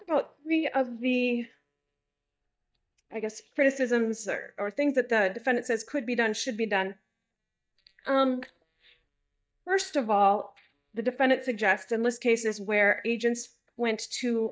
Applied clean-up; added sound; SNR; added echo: neural mask model DeepFilterNet 3.